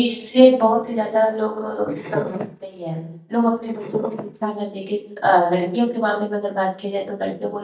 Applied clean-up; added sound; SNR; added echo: neural mask model DeepFilterNet 3.